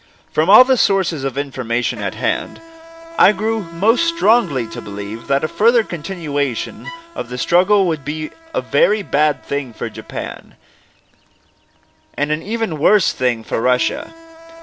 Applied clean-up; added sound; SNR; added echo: none; Bowed string instrument + Insect; 19 dB; none.